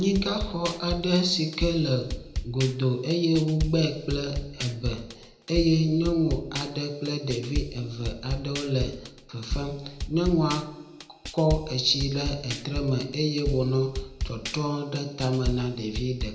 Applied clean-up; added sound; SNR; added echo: none; Drum / Drum kit; 8 dB; reverberation time 0.8 s.